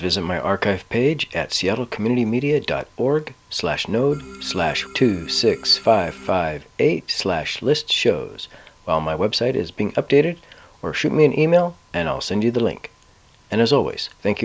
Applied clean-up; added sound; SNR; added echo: none; Organ; 18 dB; none.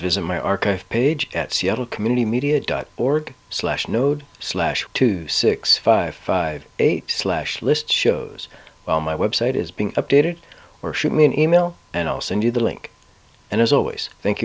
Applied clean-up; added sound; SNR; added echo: none; none; none; none.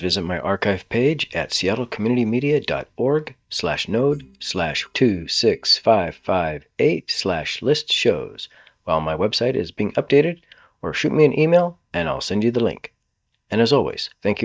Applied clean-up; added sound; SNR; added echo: neural mask model DeepFilterNet 3.